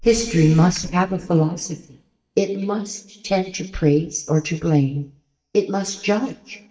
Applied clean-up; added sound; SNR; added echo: neural mask model DeepFilterNet 3.